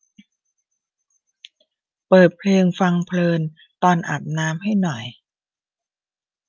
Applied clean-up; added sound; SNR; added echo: none; none; none; none.